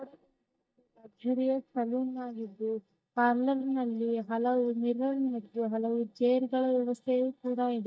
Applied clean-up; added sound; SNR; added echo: neural mask model DeepFilterNet 3.